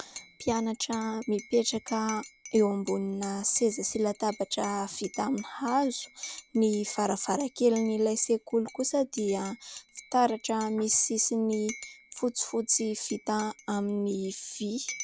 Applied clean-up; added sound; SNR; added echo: none; Cutlery, silverware / Dishes, pots, and pans / Chink, clink; 19 dB; none.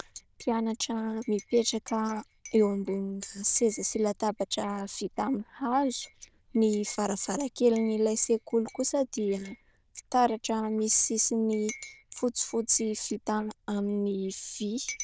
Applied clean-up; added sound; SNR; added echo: neural diffusion model UNIVERSE++.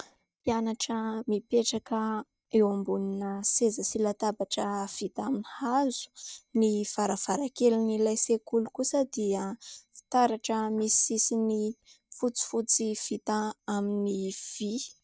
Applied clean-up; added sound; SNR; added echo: neural mask model DeepFilterNet 3.